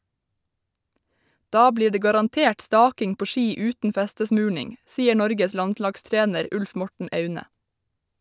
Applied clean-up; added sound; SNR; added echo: none; none; none; none.